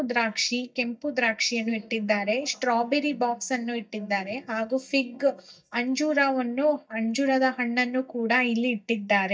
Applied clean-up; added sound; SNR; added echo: neural mask model DeepFilterNet 3.